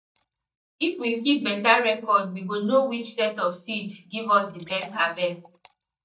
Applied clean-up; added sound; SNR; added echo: neural mask model DeepFilterNet 3.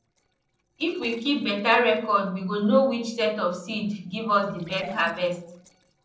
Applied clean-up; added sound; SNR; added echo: neural separator model SepFormer DNS4.